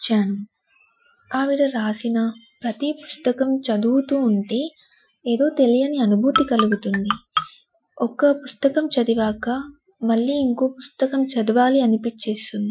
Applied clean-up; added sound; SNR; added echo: classical method Wiener filter.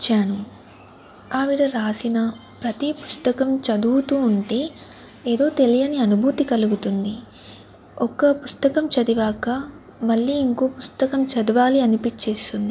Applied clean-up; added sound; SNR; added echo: none; none; none; none.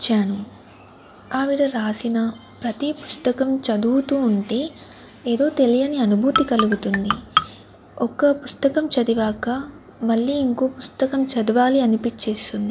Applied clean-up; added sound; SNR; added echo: none; Marimba, xylophone; 2 dB; none.